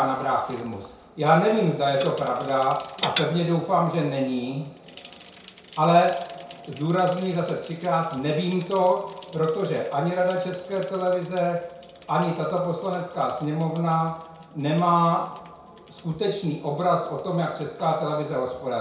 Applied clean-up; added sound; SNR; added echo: none; Bicycle; 19 dB; reverberation time 0.5 s.